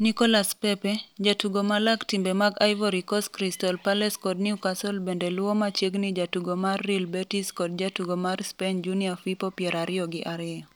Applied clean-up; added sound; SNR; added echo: none; none; none; none.